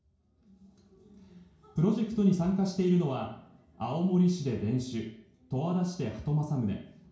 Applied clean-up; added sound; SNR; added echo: none; none; none; reverberation time 0.6 s.